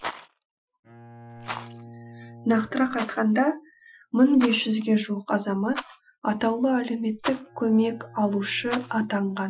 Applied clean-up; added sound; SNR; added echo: classical method Wiener filter.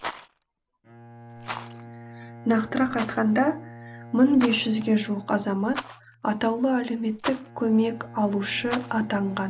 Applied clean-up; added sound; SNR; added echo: none; Rattle + Bowed string instrument; 14 dB; none.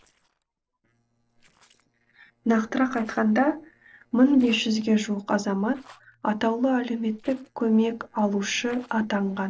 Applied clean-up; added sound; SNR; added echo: neural separator model SepFormer DNS4.